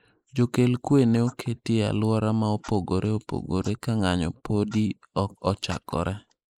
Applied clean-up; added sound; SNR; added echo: neural mask model Resemble Enhance denoiser.